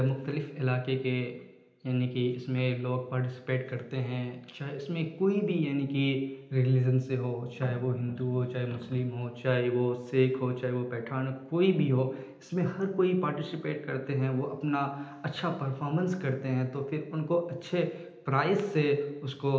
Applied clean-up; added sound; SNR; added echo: none; none; none; reverberation time 0.9 s.